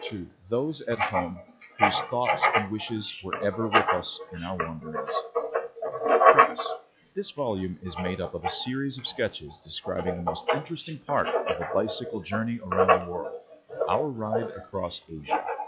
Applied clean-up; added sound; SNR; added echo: classical method log-MMSE.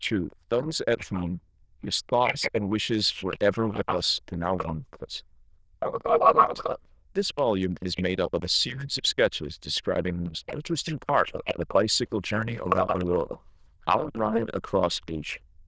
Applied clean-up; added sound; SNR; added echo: neural diffusion model UNIVERSE++.